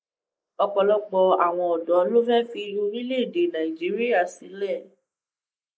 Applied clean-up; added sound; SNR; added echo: neural mask model Resemble Enhance denoiser.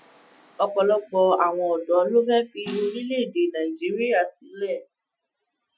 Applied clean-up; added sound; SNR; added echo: classical method Wiener filter.